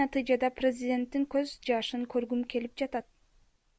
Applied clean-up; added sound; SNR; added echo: none; none; none; none.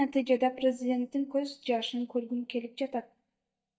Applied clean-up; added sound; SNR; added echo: neural mask model DeepFilterNet 3.